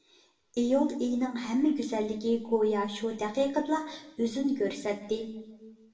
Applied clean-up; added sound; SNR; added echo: none; none; none; reverberation time 0.8 s.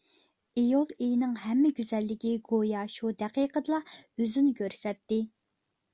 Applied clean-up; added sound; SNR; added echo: none; none; none; none.